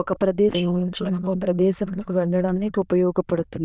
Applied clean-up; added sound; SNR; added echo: neural diffusion model UNIVERSE++.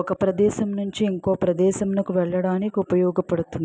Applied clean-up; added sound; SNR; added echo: none; none; none; none.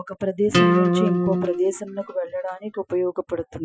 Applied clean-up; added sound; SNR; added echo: classical method Wiener filter.